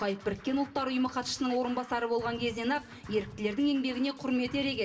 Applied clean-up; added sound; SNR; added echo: none; Scratching (performance technique); 18 dB; reverberation time 2.8 s.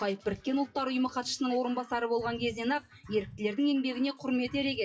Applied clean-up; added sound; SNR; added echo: classical method WPE with log-MMSE.